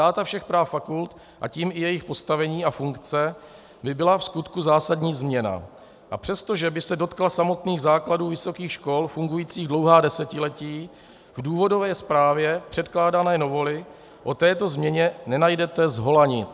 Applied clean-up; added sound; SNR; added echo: none; none; none; none.